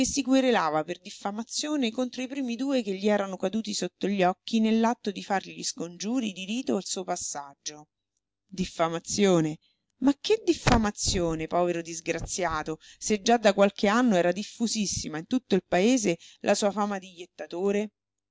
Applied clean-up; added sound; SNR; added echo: none; none; none; none.